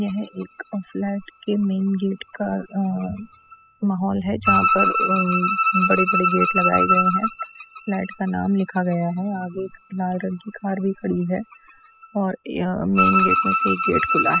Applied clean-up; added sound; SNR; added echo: classical method spectral subtraction.